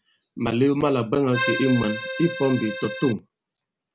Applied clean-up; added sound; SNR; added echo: none; Accordion; 4 dB; none.